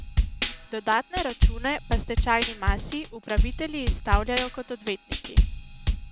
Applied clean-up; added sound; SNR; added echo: none; Drum / Drum kit; -4 dB; none.